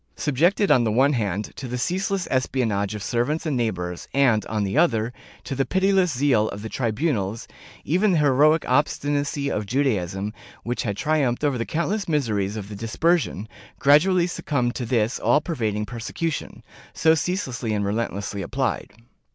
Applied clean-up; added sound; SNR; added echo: none; none; none; none.